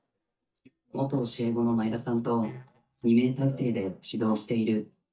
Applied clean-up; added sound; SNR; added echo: neural mask model DeepFilterNet 3.